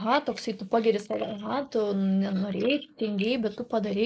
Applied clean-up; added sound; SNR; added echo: neural mask model Resemble Enhance denoiser.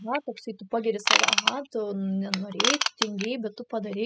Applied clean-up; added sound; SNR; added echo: classical method spectral subtraction.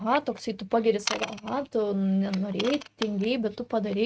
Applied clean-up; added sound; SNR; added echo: neural mask model RNNoise.